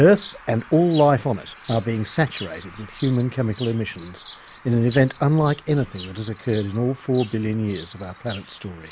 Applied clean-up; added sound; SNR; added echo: none; Bird vocalization, bird call, bird song; 19 dB; none.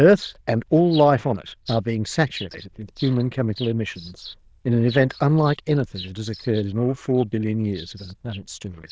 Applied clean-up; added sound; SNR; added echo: neural diffusion model UNIVERSE++.